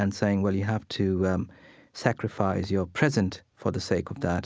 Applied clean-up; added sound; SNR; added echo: none; none; none; none.